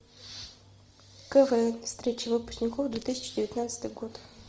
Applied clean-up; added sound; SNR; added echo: none; none; none; none.